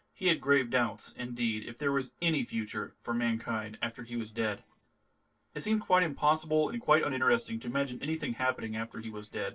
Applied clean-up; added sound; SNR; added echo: neural separator model SepFormer DNS4.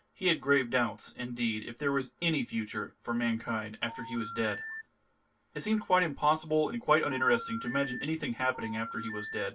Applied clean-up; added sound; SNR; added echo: none; Telephone; 10 dB; reverberation time 0.1 s.